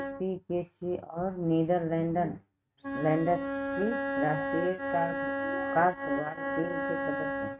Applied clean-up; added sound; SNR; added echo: neural mask model RNNoise.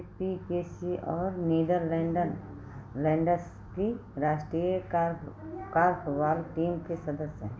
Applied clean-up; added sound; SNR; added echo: none; none; none; none.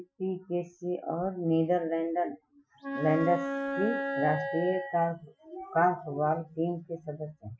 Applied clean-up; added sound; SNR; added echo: classical method Wiener filter.